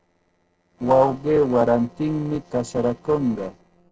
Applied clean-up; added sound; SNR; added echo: neural separator model SepFormer DNS4.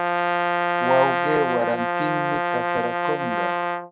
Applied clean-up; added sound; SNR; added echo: neural mask model RNNoise.